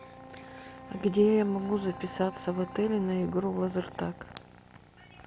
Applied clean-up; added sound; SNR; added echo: none; Wind instrument, woodwind instrument; 18 dB; none.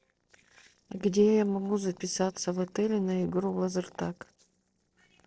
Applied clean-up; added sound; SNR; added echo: neural separator model SepFormer DNS4.